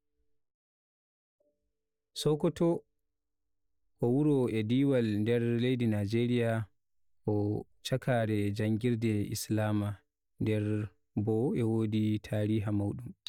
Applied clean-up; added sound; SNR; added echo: neural mask model DeepFilterNet 3.